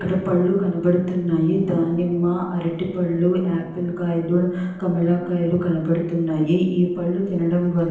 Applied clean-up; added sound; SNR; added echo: neural separator model SepFormer DNS4.